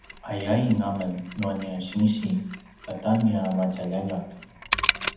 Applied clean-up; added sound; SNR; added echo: none; Mechanisms; 8 dB; reverberation time 0.8 s.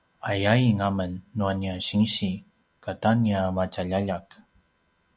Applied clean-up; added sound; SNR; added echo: none; none; none; none.